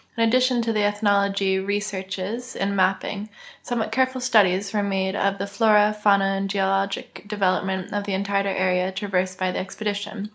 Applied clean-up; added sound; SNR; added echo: none; none; none; none.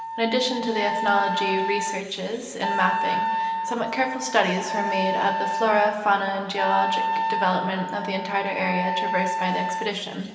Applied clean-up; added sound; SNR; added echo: none; Wind instrument, woodwind instrument; 2 dB; reverberation time 2.3 s.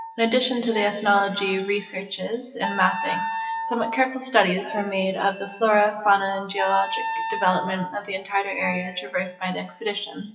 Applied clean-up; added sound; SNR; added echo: classical method WPE with log-MMSE.